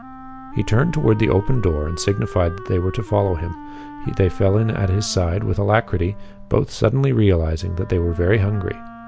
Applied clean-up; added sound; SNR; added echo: none; Wind instrument, woodwind instrument; 17 dB; none.